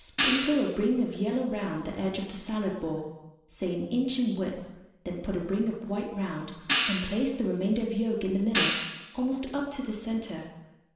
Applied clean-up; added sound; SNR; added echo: none; Hi-hat; -1 dB; reverberation time 1.1 s.